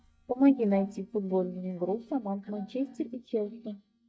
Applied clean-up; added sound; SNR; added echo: neural mask model DeepFilterNet 3.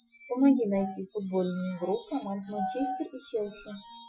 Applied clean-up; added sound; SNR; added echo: classical method Wiener filter.